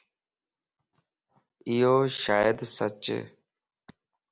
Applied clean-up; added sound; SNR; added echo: none; none; none; none.